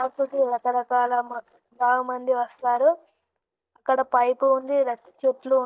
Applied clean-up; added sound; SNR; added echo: neural mask model DeepFilterNet 3.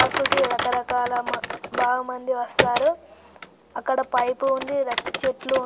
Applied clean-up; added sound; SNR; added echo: none; Typing; 4 dB; none.